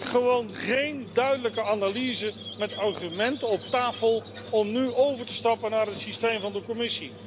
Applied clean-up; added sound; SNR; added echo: none; Squeak; 15 dB; none.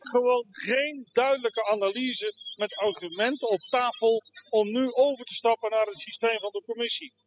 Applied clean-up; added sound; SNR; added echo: classical method spectral subtraction.